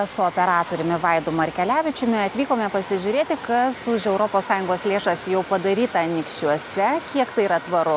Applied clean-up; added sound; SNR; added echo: none; Domestic sounds, home sounds; 17 dB; none.